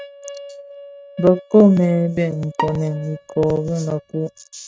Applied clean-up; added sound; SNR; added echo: neural mask model RNNoise.